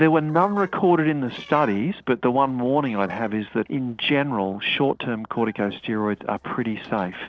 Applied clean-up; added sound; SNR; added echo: neural separator model SepFormer DNS4.